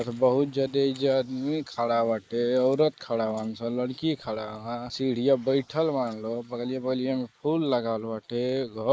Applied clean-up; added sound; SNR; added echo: neural mask model Resemble Enhance denoiser.